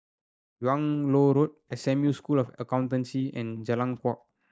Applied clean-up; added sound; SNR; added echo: neural mask model DeepFilterNet 3.